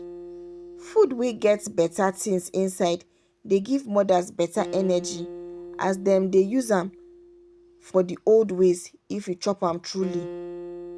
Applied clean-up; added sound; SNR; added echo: none; Acoustic guitar; 16 dB; none.